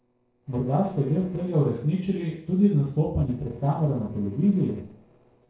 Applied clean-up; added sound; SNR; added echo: neural separator model SepFormer DNS4.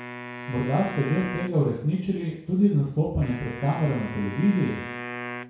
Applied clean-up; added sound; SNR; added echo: none; Wind instrument, woodwind instrument; 12 dB; reverberation time 0.6 s.